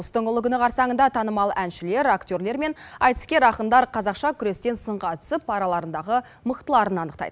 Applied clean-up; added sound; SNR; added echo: none; none; none; none.